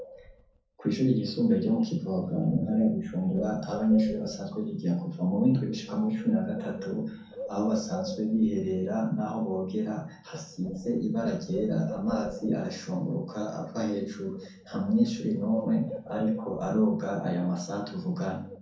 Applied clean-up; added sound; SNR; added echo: none; Bird; 15 dB; reverberation time 0.5 s.